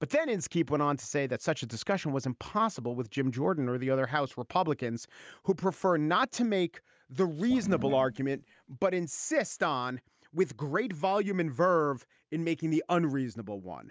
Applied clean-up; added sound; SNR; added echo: neural mask model RNNoise.